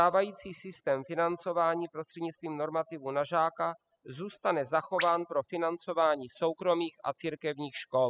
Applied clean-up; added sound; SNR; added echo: classical method spectral subtraction.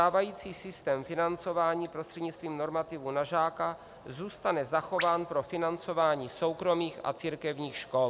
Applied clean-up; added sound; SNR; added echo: none; Bird vocalization, bird call, bird song; 17 dB; none.